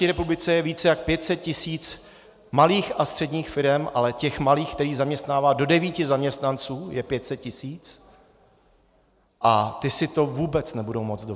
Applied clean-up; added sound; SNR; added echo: none; none; none; none.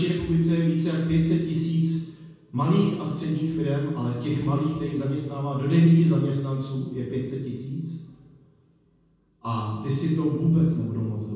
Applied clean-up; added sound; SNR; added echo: none; none; none; reverberation time 1.1 s.